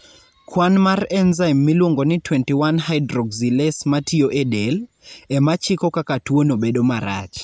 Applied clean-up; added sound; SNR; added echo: none; none; none; none.